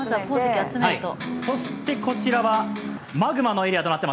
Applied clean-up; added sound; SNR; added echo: none; Electric guitar; 7 dB; none.